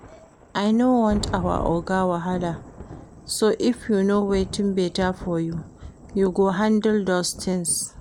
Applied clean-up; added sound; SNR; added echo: none; Thunder; 14 dB; none.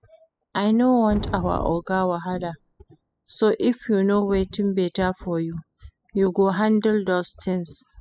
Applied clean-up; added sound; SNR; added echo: classical method spectral subtraction.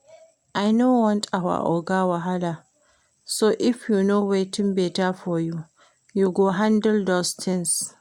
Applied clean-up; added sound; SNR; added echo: none; none; none; none.